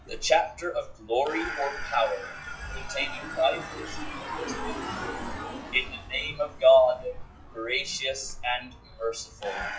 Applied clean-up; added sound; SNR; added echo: classical method WPE with log-MMSE.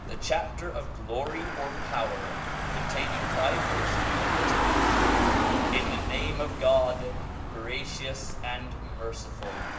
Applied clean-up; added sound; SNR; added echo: none; Engine / Car; -4 dB; reverberation time 0.7 s.